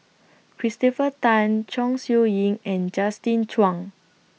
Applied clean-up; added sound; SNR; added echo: none; none; none; none.